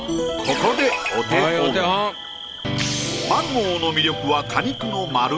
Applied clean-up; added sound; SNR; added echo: none; Cricket; 14 dB; none.